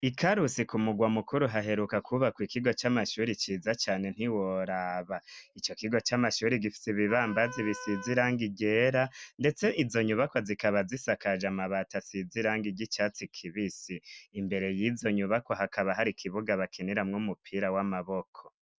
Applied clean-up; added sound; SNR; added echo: none; Wind instrument, woodwind instrument; 14 dB; none.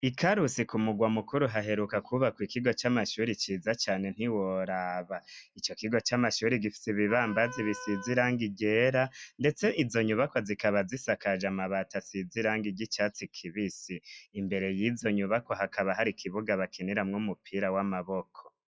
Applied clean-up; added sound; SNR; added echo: classical method log-MMSE.